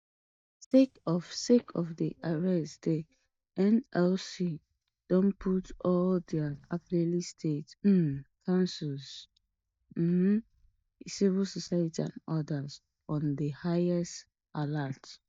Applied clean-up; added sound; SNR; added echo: neural mask model DeepFilterNet 3.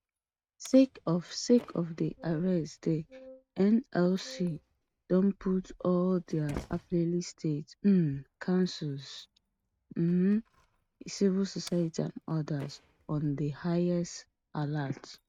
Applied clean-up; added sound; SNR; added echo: neural mask model RNNoise.